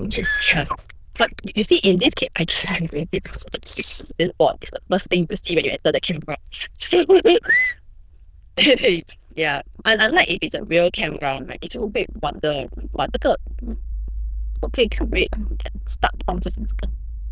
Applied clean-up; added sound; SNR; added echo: neural diffusion model UNIVERSE++.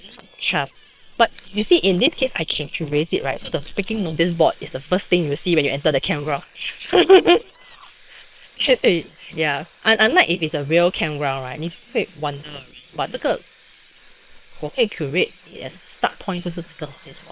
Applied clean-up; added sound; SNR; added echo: neural separator model SepFormer WHAM!.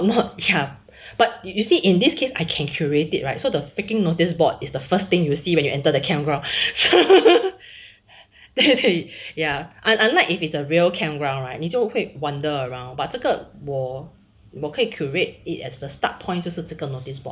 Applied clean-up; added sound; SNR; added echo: none; none; none; none.